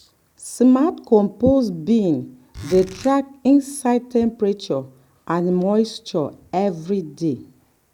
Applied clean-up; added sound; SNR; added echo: none; Zipper (clothing); 17 dB; none.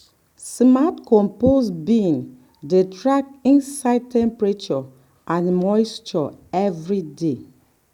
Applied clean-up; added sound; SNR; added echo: none; none; none; none.